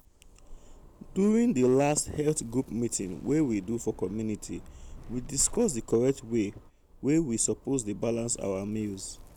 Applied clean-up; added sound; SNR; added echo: none; Zipper (clothing); 18 dB; none.